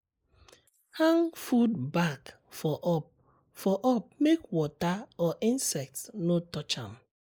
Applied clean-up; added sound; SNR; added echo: neural mask model Resemble Enhance denoiser.